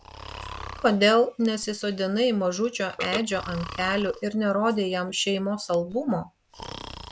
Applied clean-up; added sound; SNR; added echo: none; Burping, eructation + Breathing; 15 dB; none.